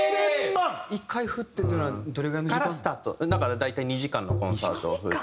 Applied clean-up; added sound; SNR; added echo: none; Tap; 5 dB; none.